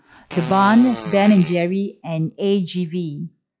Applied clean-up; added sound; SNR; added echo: classical method log-MMSE.